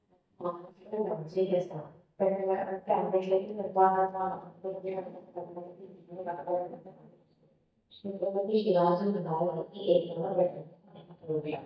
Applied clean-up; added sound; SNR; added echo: neural mask model DeepFilterNet 3.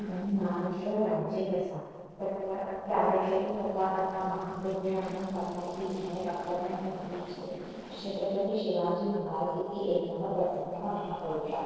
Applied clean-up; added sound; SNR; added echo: neural separator model SepFormer DNS4.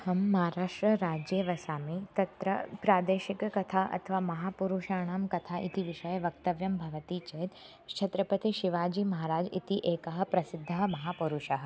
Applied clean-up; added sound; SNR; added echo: none; none; none; none.